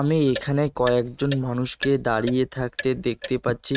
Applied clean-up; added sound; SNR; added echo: neural mask model RNNoise.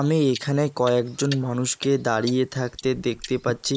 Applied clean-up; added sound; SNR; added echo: neural mask model Resemble Enhance denoiser.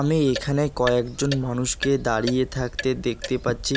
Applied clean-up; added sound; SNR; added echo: none; Clock; 11 dB; none.